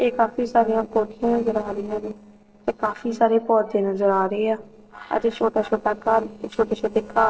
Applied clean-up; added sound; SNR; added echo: neural separator model SepFormer DNS4.